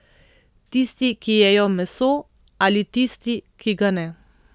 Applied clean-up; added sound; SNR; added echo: none; none; none; none.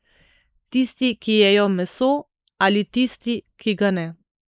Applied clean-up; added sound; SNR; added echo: neural mask model Resemble Enhance denoiser.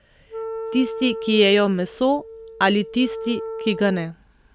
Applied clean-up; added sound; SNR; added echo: none; Wind instrument, woodwind instrument; 11 dB; none.